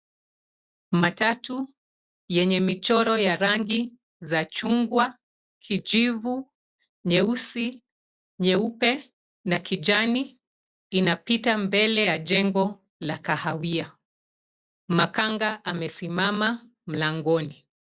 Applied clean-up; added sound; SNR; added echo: none; none; none; none.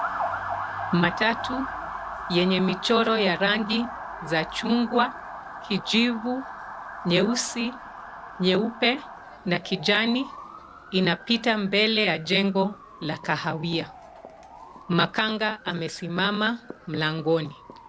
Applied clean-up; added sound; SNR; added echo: none; Motor vehicle (road) / Siren; 11 dB; none.